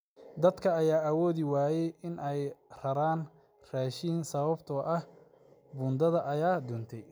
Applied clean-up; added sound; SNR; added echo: none; none; none; none.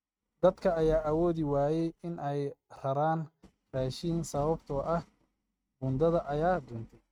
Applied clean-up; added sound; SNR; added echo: neural mask model RNNoise.